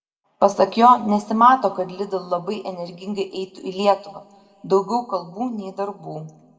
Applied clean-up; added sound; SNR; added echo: none; none; none; reverberation time 1.4 s.